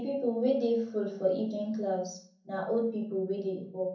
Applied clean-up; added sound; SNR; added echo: none; none; none; reverberation time 0.6 s.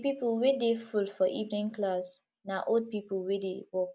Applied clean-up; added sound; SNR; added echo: none; none; none; none.